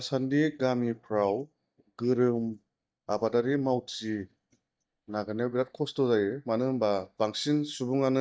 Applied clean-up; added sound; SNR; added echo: neural mask model DeepFilterNet 3.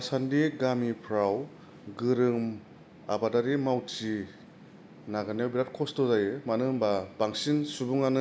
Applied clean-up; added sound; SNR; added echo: none; none; none; none.